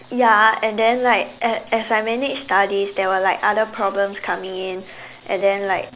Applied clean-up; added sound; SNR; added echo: none; none; none; none.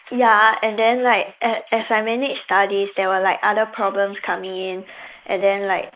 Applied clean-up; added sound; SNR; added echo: neural mask model Resemble Enhance denoiser.